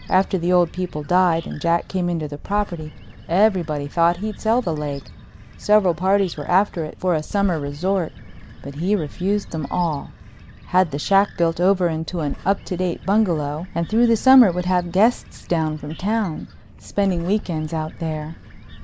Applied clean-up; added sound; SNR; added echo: none; Bird; 16 dB; none.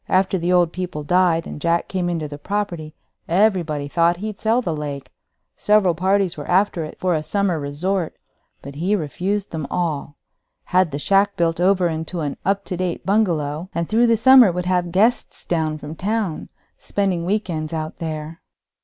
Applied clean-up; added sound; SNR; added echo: none; none; none; none.